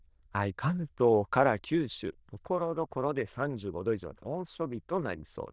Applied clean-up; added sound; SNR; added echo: neural diffusion model UNIVERSE++.